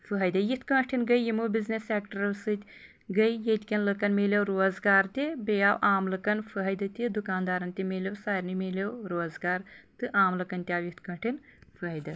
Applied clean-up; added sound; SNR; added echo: none; none; none; none.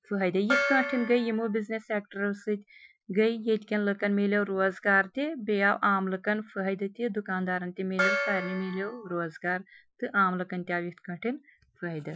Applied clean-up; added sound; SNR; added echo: classical method Wiener filter.